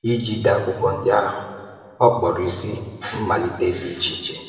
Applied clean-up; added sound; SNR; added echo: none; none; none; reverberation time 1.5 s.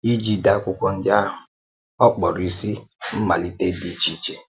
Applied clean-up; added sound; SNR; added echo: none; none; none; none.